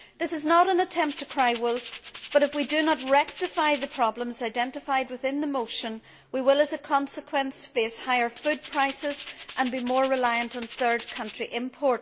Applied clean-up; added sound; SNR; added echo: none; Rattle (instrument); 13 dB; none.